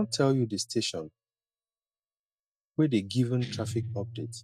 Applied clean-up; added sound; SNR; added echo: neural mask model DeepFilterNet 3.